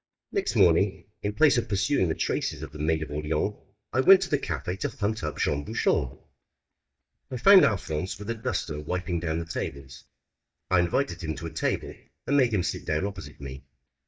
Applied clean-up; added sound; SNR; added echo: neural mask model DeepFilterNet 3.